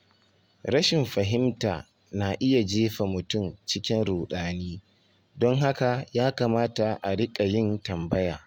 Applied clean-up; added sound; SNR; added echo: none; none; none; none.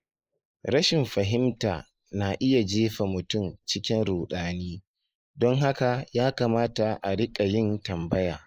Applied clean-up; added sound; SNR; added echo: neural mask model Resemble Enhance denoiser.